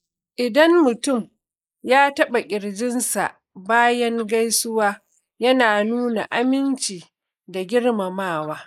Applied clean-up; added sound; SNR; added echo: neural mask model Resemble Enhance denoiser.